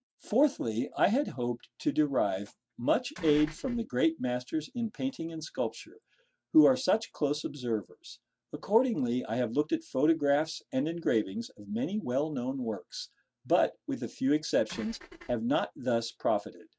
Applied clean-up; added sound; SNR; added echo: neural mask model RNNoise.